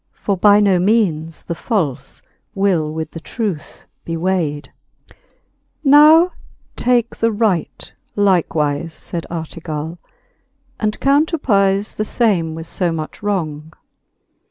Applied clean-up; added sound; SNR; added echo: neural mask model Resemble Enhance denoiser.